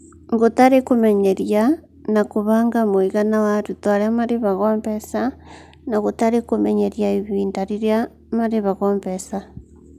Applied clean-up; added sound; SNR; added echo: none; none; none; none.